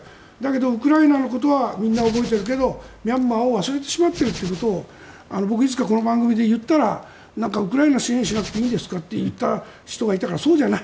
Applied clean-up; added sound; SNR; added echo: none; Hands; 14 dB; none.